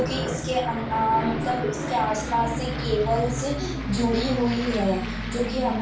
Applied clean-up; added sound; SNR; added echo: none; Aircraft; 3 dB; reverberation time 0.3 s.